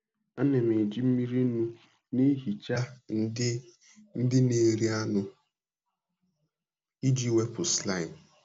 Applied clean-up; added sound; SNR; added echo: none; none; none; none.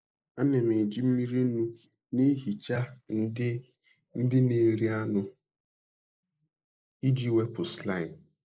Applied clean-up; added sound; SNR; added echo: neural mask model Resemble Enhance denoiser.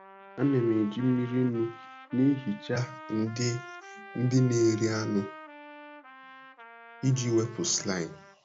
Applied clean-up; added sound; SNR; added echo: none; Trumpet; 18 dB; none.